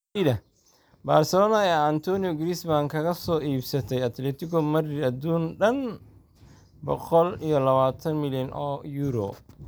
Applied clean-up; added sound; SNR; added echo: none; none; none; none.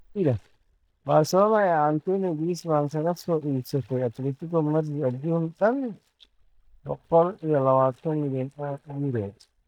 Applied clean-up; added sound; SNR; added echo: neural mask model DeepFilterNet 3.